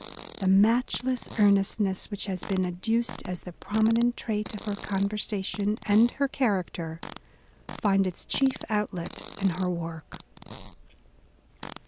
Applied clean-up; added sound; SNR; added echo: none; Fart; 17 dB; none.